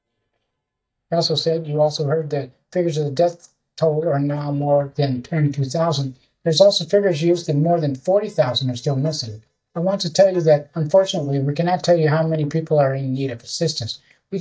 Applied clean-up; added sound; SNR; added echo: neural mask model DeepFilterNet 3.